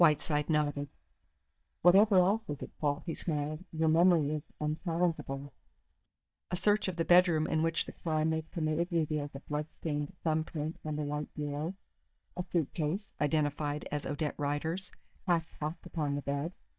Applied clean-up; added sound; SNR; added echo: neural mask model DeepFilterNet 3.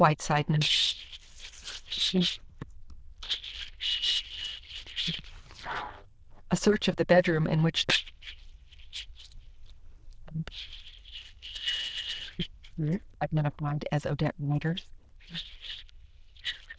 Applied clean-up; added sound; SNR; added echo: neural diffusion model UNIVERSE++.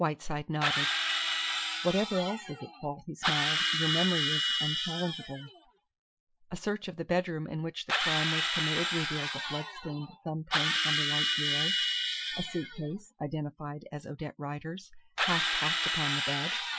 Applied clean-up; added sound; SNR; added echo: classical method Wiener filter.